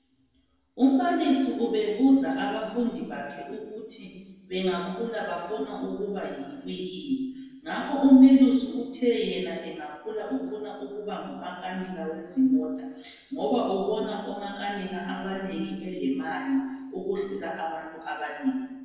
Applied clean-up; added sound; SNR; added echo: none; none; none; reverberation time 1.1 s.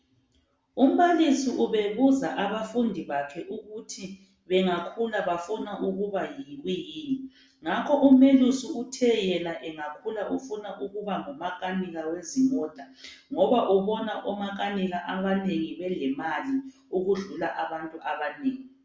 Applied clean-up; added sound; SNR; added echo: none; none; none; none.